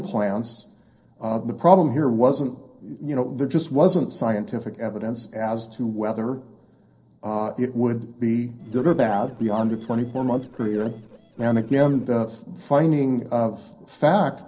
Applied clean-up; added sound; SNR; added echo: neural separator model SepFormer DNS4.